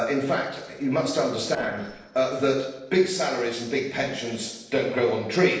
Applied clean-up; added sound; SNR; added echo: neural separator model SepFormer DNS4.